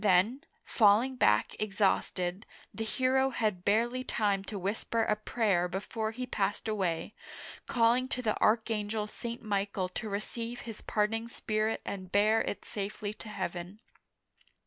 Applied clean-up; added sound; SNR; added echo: none; none; none; none.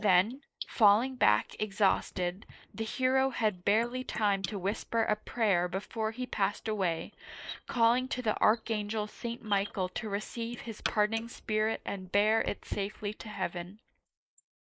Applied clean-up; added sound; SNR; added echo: neural mask model Resemble Enhance denoiser.